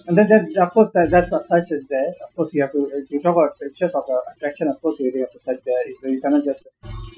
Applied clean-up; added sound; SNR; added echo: classical method Wiener filter.